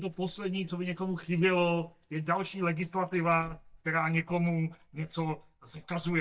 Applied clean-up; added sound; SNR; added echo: neural mask model DeepFilterNet 3.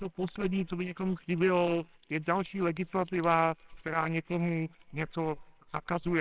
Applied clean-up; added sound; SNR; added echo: neural separator model SepFormer WHAMR!.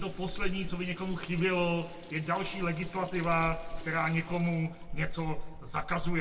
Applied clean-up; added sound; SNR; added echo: none; Sink (filling or washing) / Water tap, faucet; 5 dB; reverberation time 0.1 s.